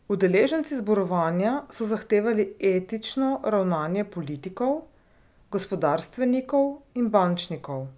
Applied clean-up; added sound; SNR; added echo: none; none; none; none.